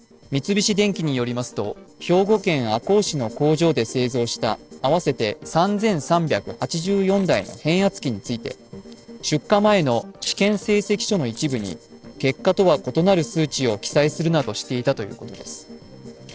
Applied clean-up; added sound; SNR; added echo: neural separator model SepFormer DNS4.